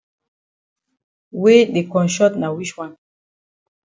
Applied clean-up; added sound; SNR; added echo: none; none; none; none.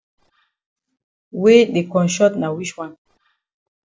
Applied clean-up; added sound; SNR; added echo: neural separator model SepFormer DNS4.